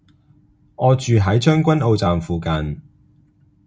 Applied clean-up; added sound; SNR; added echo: none; none; none; none.